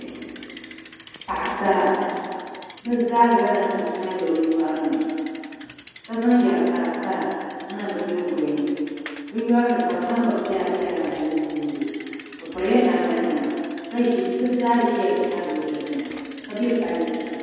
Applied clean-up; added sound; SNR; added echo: none; Bicycle; 14 dB; reverberation time 2.1 s.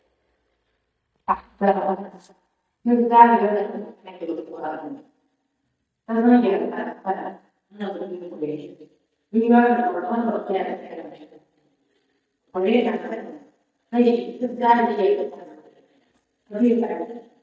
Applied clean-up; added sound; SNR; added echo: neural mask model DeepFilterNet 3.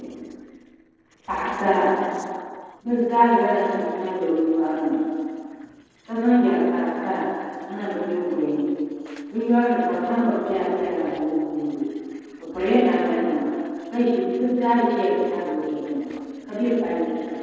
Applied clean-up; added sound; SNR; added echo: neural separator model SepFormer DNS4.